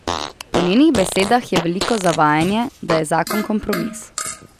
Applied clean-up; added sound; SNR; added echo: none; Fart; 8 dB; none.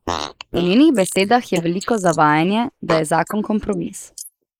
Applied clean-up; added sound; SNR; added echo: neural mask model Resemble Enhance denoiser.